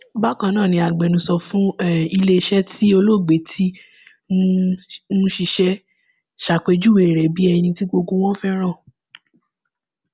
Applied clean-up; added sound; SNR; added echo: none; none; none; none.